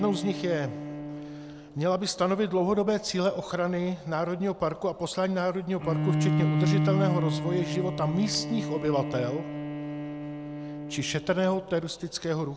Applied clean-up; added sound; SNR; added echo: none; Bowed string instrument; 3 dB; none.